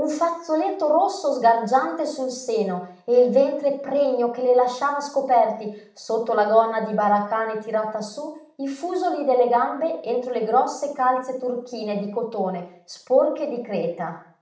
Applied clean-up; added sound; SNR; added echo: none; none; none; reverberation time 0.6 s.